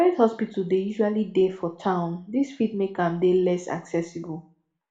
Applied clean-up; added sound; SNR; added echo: none; none; none; reverberation time 0.4 s.